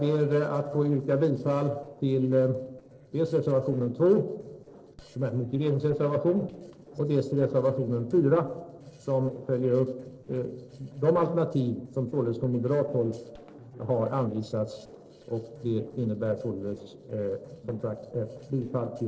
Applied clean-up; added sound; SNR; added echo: neural separator model SepFormer DNS4.